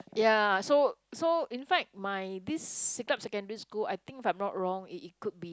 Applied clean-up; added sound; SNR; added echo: none; none; none; none.